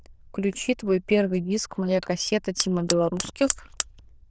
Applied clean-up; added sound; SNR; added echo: neural diffusion model UNIVERSE++.